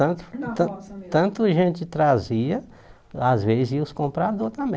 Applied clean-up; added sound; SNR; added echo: none; none; none; none.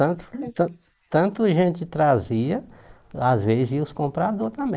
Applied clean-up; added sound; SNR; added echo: neural mask model Resemble Enhance denoiser.